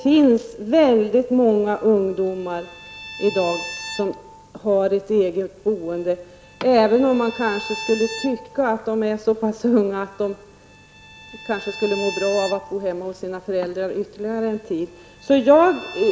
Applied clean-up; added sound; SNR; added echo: none; Bowed string instrument; 17 dB; none.